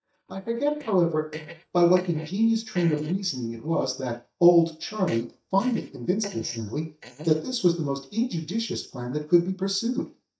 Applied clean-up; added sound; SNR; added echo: neural mask model DeepFilterNet 3.